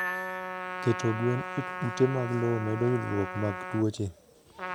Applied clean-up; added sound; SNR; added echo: none; Trumpet; 7 dB; none.